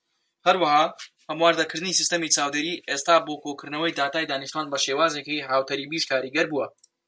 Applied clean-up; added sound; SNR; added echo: none; none; none; none.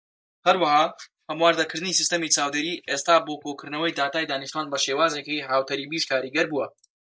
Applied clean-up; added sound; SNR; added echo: neural mask model Resemble Enhance denoiser.